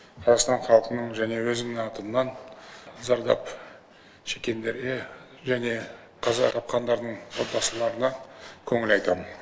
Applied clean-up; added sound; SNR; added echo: none; none; none; none.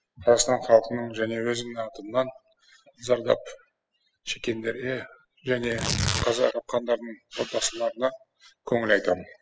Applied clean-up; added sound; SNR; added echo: classical method spectral subtraction.